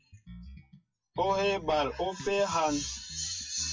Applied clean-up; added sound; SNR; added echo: classical method WPE with log-MMSE.